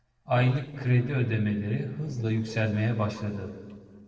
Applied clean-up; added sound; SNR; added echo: neural separator model SepFormer DNS4.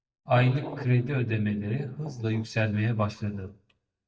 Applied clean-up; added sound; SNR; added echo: neural mask model DeepFilterNet 3.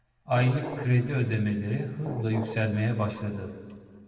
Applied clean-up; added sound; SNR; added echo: none; Glass; 13 dB; reverberation time 1.8 s.